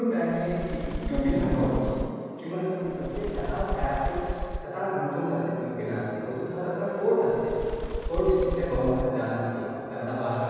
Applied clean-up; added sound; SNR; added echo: none; Bird; 4 dB; reverberation time 2.1 s.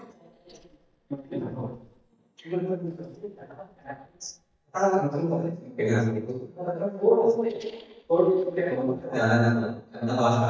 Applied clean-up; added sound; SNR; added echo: neural mask model DeepFilterNet 3.